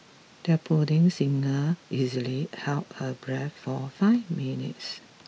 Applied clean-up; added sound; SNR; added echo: none; none; none; none.